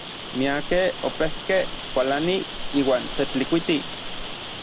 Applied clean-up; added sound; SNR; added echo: none; Boiling + Rain; 6 dB; none.